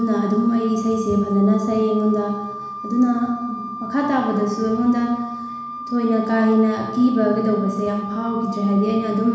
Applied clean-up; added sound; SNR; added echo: none; Wind instrument, woodwind instrument; 11 dB; reverberation time 1.1 s.